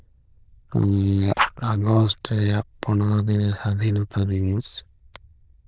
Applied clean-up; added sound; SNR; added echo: neural diffusion model UNIVERSE++.